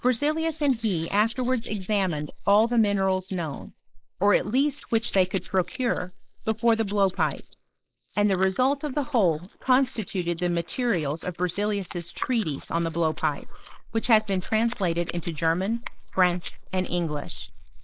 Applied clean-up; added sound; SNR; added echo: neural mask model Resemble Enhance denoiser.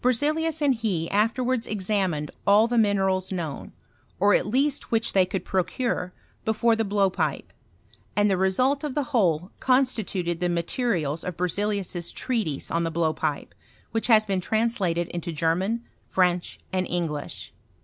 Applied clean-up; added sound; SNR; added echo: none; none; none; none.